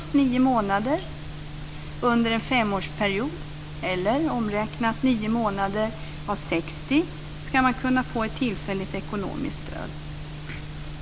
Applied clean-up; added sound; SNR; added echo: none; none; none; none.